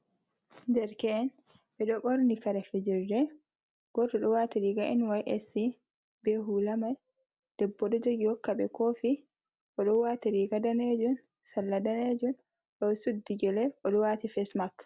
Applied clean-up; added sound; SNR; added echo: none; none; none; none.